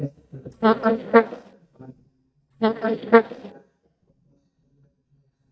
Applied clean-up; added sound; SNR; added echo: neural mask model DeepFilterNet 3.